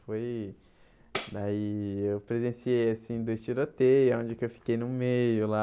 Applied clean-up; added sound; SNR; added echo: none; Tambourine; 3 dB; none.